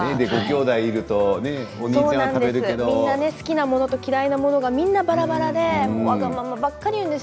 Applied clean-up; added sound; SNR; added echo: none; Wind instrument, woodwind instrument; 19 dB; none.